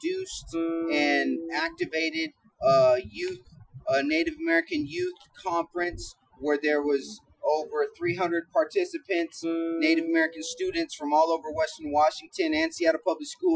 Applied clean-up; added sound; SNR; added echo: classical method Wiener filter.